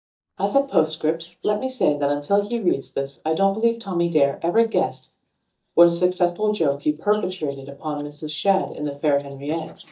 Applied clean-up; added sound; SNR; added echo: neural mask model DeepFilterNet 3.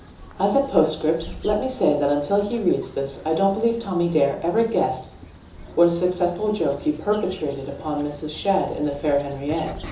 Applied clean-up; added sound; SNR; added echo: none; Bird vocalization, bird call, bird song; 18 dB; reverberation time 0.6 s.